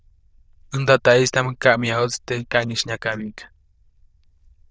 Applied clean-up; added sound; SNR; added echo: neural diffusion model UNIVERSE++.